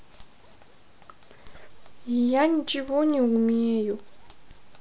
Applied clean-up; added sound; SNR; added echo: none; Zipper (clothing); 16 dB; none.